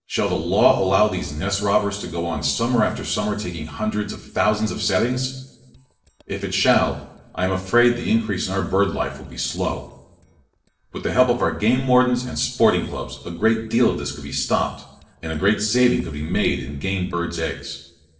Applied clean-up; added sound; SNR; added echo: neural separator model SepFormer DNS4.